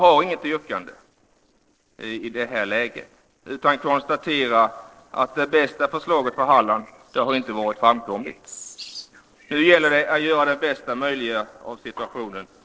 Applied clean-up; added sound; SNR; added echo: neural separator model SepFormer DNS4.